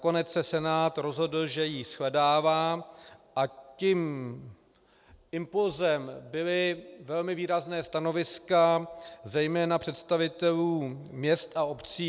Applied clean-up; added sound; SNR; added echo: none; none; none; none.